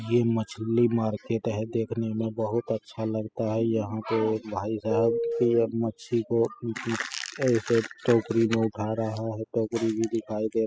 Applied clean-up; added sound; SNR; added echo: classical method spectral subtraction.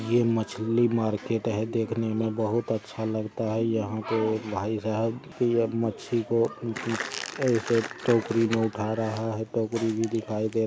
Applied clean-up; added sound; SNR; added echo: none; none; none; none.